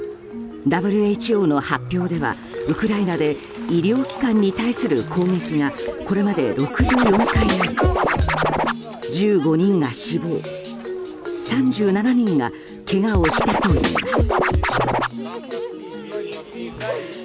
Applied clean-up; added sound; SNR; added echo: none; Scratching (performance technique); -2 dB; none.